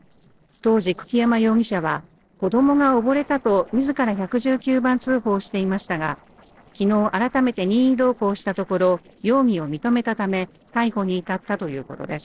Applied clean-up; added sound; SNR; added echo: neural separator model SepFormer DNS4.